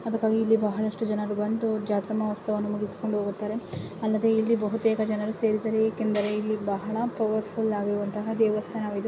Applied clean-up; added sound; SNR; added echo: none; Tambourine; 6 dB; none.